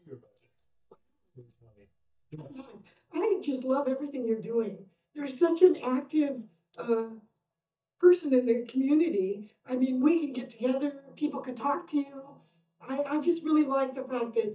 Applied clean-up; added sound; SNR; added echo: neural mask model DeepFilterNet 3.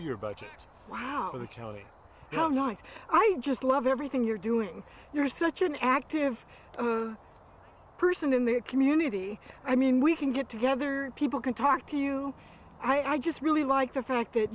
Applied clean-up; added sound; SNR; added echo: none; none; none; none.